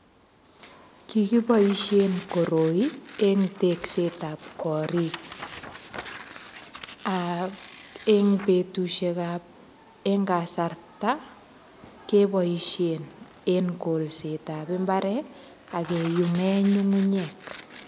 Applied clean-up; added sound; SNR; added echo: none; Tearing; 19 dB; none.